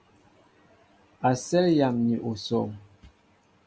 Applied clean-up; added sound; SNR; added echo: none; none; none; none.